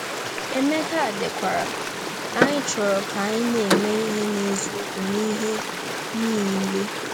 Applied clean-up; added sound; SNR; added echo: none; Stream + Door / Car; 2 dB; none.